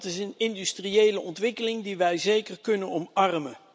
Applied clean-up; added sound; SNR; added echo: none; none; none; none.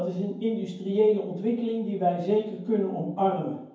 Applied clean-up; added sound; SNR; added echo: none; none; none; reverberation time 0.9 s.